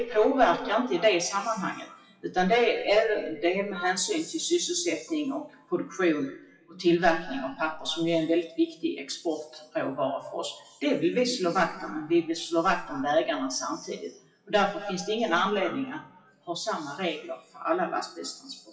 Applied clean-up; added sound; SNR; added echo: classical method WPE with log-MMSE.